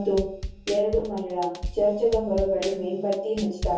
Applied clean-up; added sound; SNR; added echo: none; Drum kit; 10 dB; reverberation time 0.6 s.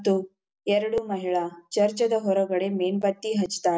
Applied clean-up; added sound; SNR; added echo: none; none; none; none.